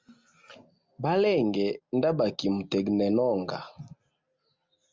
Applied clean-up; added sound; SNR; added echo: none; none; none; none.